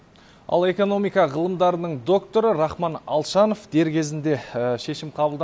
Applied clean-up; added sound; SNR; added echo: none; none; none; none.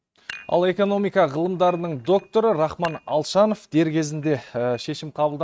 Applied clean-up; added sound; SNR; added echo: neural mask model RNNoise.